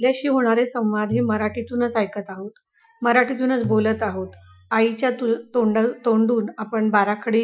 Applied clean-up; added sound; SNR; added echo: classical method Wiener filter.